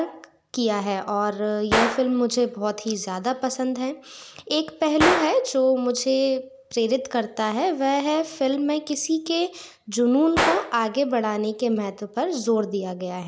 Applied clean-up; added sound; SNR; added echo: none; Gunshot, gunfire; 9 dB; none.